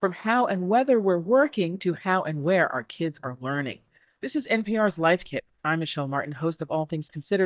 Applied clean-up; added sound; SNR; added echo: neural mask model DeepFilterNet 3.